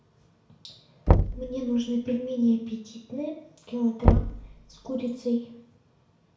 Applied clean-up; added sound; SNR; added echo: none; Knock / Wood; -3 dB; reverberation time 0.6 s.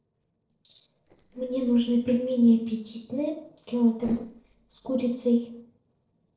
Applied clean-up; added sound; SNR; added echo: neural separator model SepFormer DNS4.